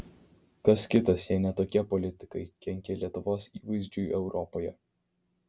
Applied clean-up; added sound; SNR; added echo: none; none; none; none.